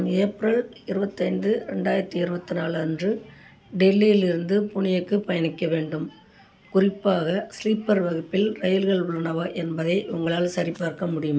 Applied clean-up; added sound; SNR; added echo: none; none; none; none.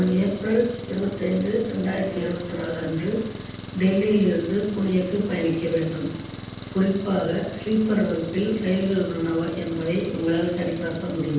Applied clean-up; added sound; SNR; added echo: none; Engine; 12 dB; reverberation time 0.9 s.